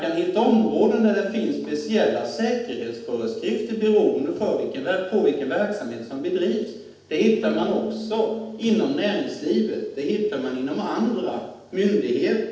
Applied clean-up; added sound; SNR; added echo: neural separator model SepFormer DNS4.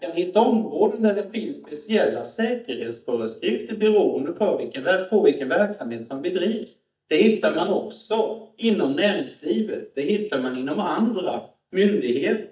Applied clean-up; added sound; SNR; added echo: neural mask model DeepFilterNet 3.